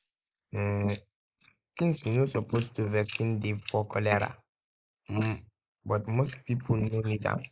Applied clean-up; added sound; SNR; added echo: neural mask model Resemble Enhance denoiser.